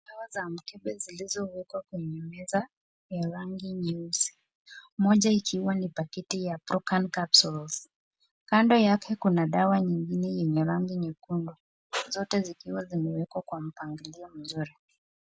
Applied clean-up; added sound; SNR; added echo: none; none; none; none.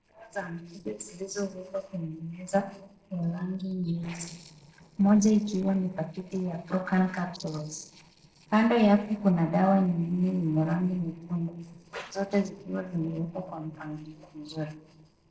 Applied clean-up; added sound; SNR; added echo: neural separator model SepFormer DNS4.